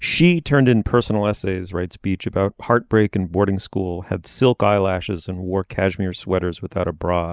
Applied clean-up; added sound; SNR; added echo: none; none; none; none.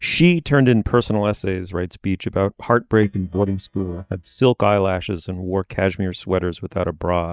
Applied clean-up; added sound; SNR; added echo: neural mask model DeepFilterNet 3.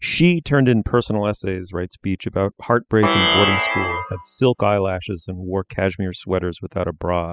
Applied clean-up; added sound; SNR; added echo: classical method spectral subtraction.